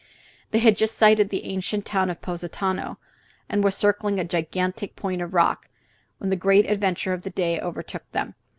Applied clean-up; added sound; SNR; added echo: none; none; none; none.